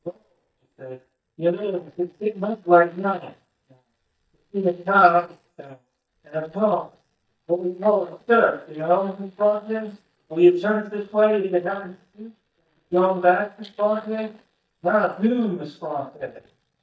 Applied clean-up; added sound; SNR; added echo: neural mask model DeepFilterNet 3.